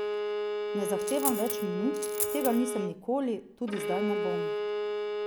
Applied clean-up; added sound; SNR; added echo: none; Bowed string instrument + Coin (dropping); -1 dB; none.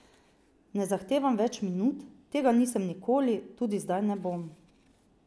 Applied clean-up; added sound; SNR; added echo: none; none; none; none.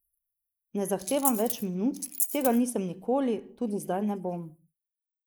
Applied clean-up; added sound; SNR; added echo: neural mask model Resemble Enhance denoiser.